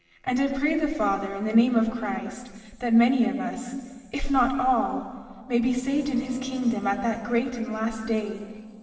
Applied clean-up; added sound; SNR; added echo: neural separator model SepFormer DNS4.